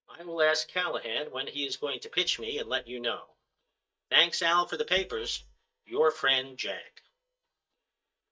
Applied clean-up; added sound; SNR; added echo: neural mask model DeepFilterNet 3.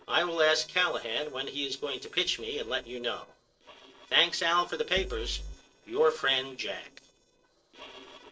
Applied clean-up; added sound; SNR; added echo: neural separator model SepFormer DNS4.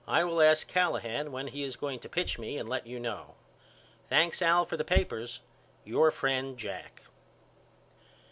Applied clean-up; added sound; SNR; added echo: none; none; none; none.